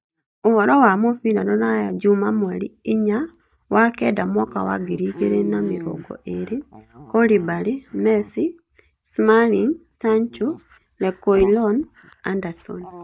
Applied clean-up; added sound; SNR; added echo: neural mask model DeepFilterNet 3.